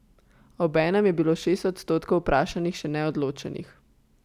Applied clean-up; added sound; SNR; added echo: none; none; none; none.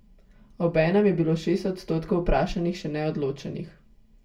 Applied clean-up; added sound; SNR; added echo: none; none; none; reverberation time 0.2 s.